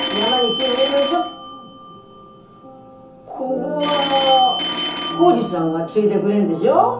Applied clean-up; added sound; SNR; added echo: none; Telephone; 7 dB; reverberation time 0.6 s.